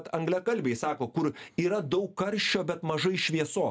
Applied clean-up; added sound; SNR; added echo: none; none; none; none.